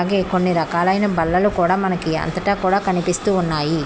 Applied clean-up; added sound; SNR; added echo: none; none; none; none.